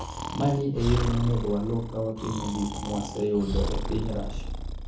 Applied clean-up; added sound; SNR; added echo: none; Breathing; 3 dB; reverberation time 0.7 s.